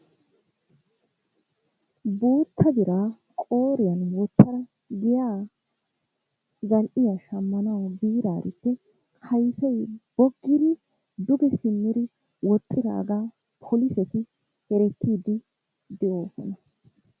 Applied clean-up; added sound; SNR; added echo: none; none; none; none.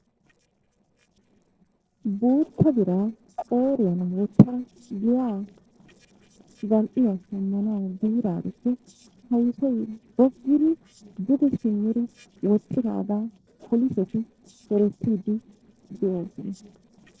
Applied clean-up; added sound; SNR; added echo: neural separator model SepFormer DNS4.